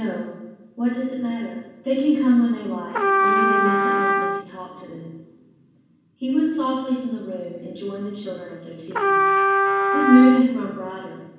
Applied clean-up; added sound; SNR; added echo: none; Trumpet; -2 dB; reverberation time 1.2 s.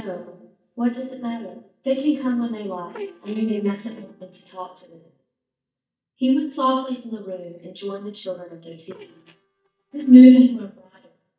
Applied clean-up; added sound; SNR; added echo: neural mask model DeepFilterNet 3.